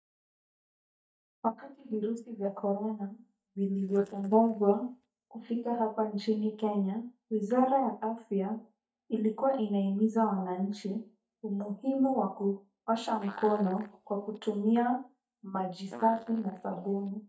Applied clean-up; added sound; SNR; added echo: neural mask model DeepFilterNet 3.